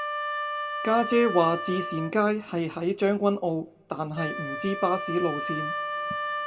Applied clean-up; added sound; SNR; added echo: none; Wind instrument, woodwind instrument; 6 dB; reverberation time 0.7 s.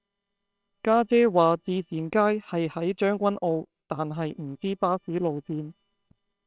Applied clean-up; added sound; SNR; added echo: neural separator model SepFormer WHAMR!.